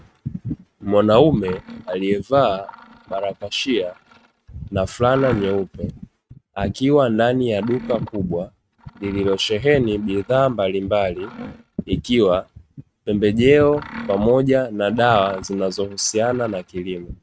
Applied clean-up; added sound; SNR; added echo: neural mask model RNNoise.